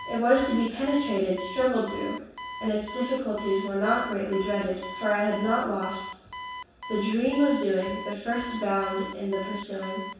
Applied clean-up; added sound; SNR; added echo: none; Alarm; 12 dB; reverberation time 0.7 s.